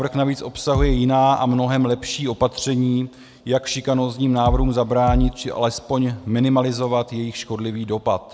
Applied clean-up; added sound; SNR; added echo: none; Bass drum; 1 dB; none.